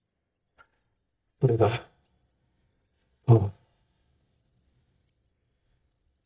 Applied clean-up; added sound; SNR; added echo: neural mask model DeepFilterNet 3.